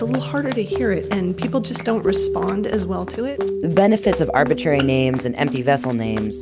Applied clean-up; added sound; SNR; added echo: none; Run; 16 dB; none.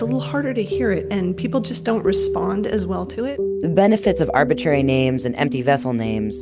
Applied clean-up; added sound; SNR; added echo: none; none; none; none.